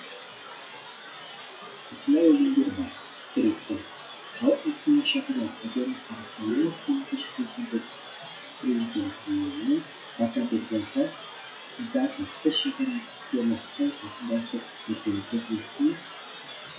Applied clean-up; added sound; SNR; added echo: classical method WPE with log-MMSE.